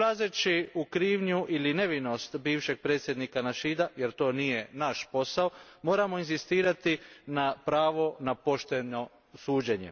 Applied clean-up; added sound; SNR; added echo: none; none; none; none.